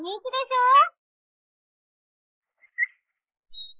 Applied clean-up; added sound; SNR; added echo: neural mask model Resemble Enhance denoiser.